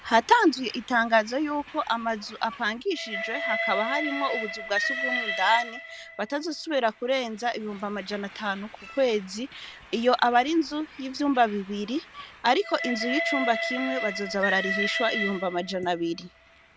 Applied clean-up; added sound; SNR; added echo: none; Train; 7 dB; none.